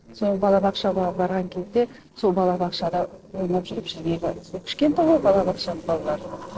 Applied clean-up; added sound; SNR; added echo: neural separator model SepFormer DNS4.